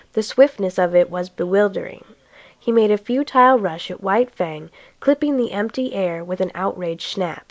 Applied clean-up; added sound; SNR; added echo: none; none; none; none.